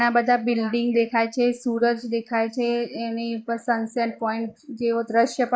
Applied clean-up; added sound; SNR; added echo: neural mask model Resemble Enhance denoiser.